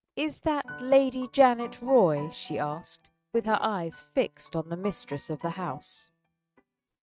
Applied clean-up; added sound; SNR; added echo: neural mask model RNNoise.